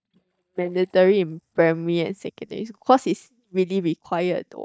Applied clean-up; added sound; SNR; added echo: neural mask model DeepFilterNet 3.